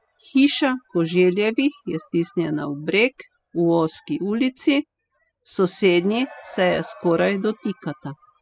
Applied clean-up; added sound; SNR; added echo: classical method spectral subtraction.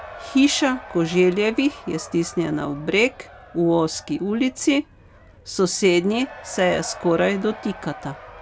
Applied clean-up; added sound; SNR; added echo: none; Crowd / Cheering; 18 dB; none.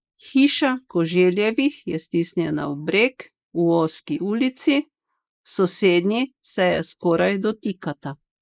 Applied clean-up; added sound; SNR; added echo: neural mask model Resemble Enhance denoiser.